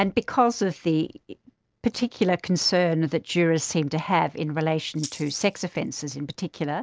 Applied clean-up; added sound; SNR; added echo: none; Rattle (instrument); 18 dB; none.